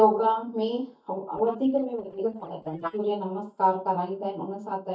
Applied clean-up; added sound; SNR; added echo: neural mask model DeepFilterNet 3.